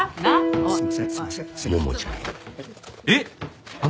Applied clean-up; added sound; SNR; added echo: none; Piano; 2 dB; none.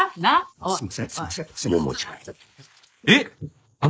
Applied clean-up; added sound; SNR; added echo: neural mask model Resemble Enhance denoiser.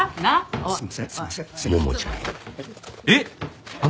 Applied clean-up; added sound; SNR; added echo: none; none; none; none.